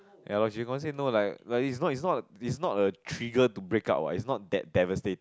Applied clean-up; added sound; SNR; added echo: none; none; none; none.